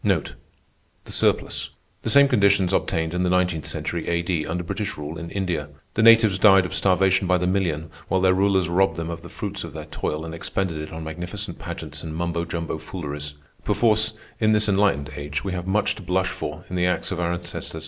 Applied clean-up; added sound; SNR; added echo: none; none; none; none.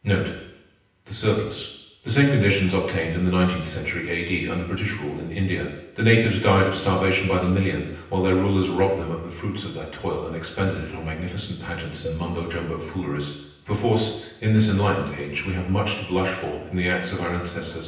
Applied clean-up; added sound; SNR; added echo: none; Cowbell; 17 dB; reverberation time 0.9 s.